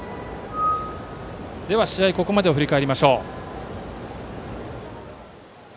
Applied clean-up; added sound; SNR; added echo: none; Screech / Glass; 5 dB; none.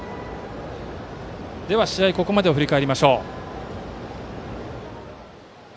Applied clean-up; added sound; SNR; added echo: none; none; none; none.